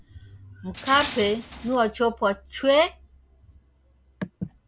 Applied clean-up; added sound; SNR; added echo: none; Tools; 9 dB; none.